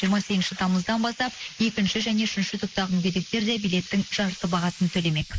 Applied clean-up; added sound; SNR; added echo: neural mask model Resemble Enhance denoiser.